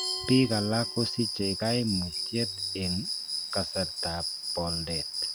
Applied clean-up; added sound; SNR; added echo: none; Glass + Cricket; 3 dB; none.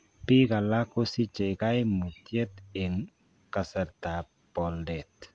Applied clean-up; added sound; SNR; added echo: none; none; none; none.